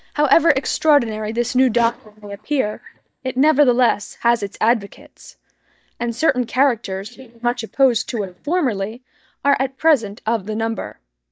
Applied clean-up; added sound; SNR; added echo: neural mask model DeepFilterNet 3.